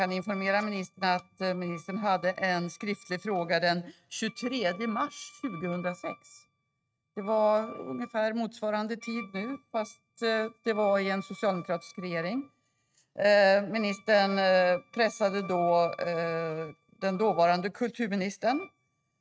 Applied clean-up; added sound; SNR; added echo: neural mask model RNNoise.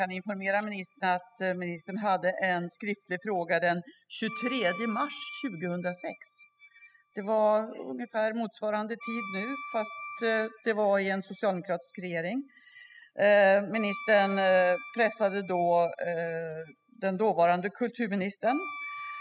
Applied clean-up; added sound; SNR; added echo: classical method spectral subtraction.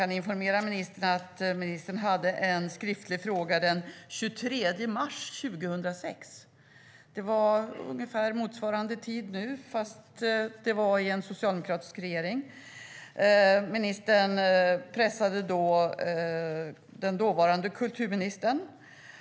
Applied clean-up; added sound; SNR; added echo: none; none; none; none.